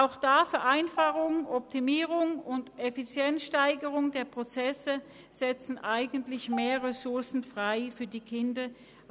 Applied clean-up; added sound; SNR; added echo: none; Marimba, xylophone; 15 dB; none.